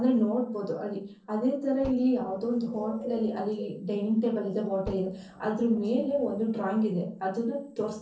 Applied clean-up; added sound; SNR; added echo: neural separator model SepFormer DNS4.